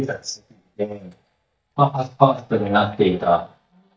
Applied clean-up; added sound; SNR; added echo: neural mask model DeepFilterNet 3.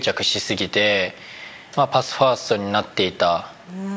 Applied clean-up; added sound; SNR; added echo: none; none; none; none.